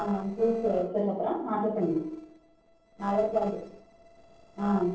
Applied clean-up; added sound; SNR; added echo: neural separator model SepFormer DNS4.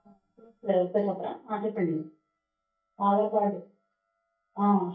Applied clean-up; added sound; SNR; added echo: neural mask model DeepFilterNet 3.